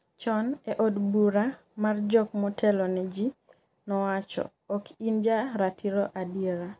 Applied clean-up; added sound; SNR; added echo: none; none; none; none.